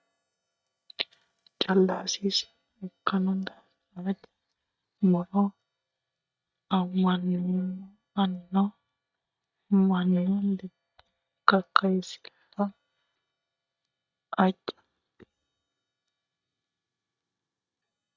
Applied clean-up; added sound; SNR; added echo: neural mask model DeepFilterNet 3.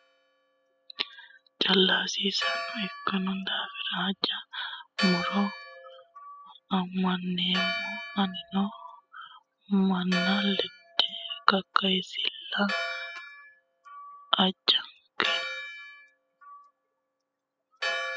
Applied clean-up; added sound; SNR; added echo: classical method spectral subtraction.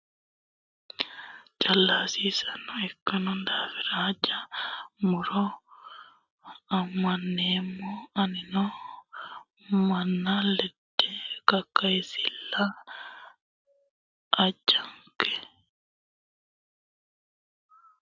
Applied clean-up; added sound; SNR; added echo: none; none; none; none.